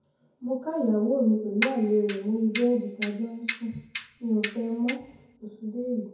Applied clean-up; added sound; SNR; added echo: none; Clock; 5 dB; reverberation time 0.6 s.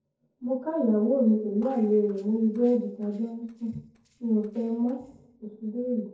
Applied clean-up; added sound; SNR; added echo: neural separator model SepFormer DNS4.